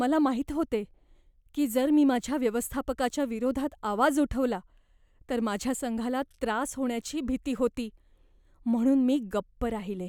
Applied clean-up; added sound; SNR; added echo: none; none; none; none.